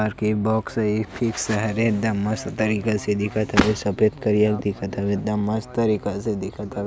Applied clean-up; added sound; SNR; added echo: none; Drawer open or close; 9 dB; none.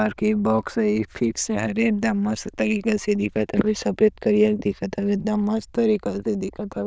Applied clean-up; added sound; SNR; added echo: neural diffusion model UNIVERSE++.